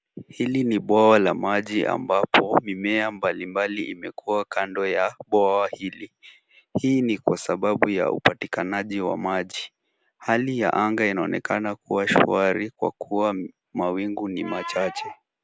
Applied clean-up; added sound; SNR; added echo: none; none; none; none.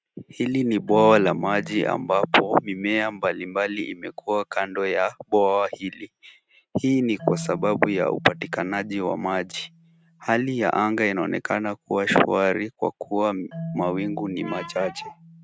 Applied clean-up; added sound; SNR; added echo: neural mask model RNNoise.